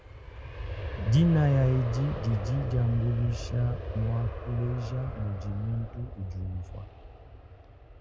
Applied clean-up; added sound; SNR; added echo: none; Aircraft; 8 dB; none.